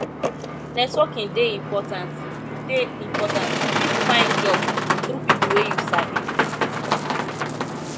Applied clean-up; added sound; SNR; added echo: none; Boat, Water vehicle; -3 dB; none.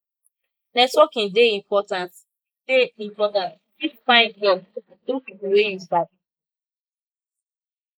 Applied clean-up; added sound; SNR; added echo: neural mask model Resemble Enhance denoiser.